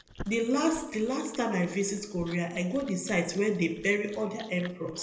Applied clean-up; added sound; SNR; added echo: none; Chewing, mastication; 19 dB; reverberation time 0.8 s.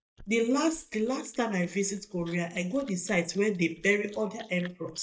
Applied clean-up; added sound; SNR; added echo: neural mask model DeepFilterNet 3.